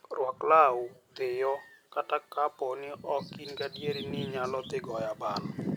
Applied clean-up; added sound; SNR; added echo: none; Bird vocalization, bird call, bird song; 11 dB; none.